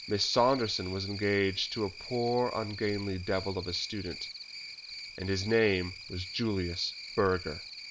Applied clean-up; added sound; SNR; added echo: none; Cricket; 13 dB; none.